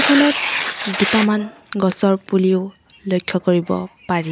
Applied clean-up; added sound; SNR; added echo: none; Tearing; 7 dB; none.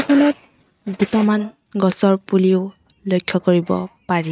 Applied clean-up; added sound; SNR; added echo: neural mask model RNNoise.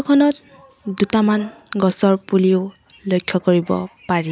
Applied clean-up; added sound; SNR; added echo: none; none; none; none.